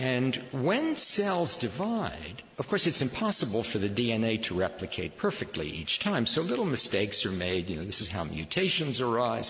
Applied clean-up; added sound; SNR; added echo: none; none; none; none.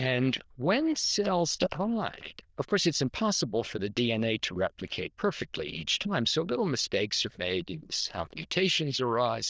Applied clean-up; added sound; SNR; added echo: neural diffusion model UNIVERSE++.